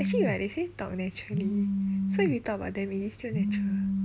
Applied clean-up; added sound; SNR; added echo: none; Telephone; -1 dB; none.